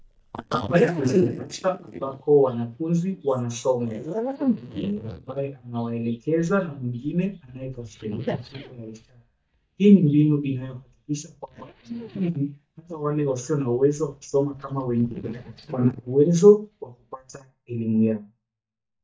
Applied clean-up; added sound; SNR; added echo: neural mask model DeepFilterNet 3.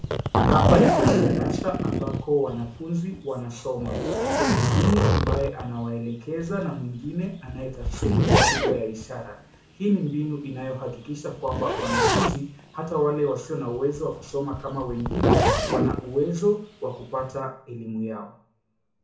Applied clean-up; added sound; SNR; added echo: none; Zipper (clothing); -2 dB; reverberation time 0.7 s.